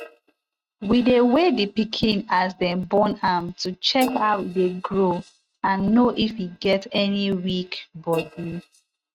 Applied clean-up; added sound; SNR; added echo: neural mask model RNNoise.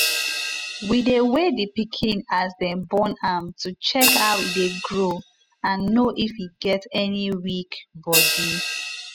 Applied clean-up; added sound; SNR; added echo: classical method spectral subtraction.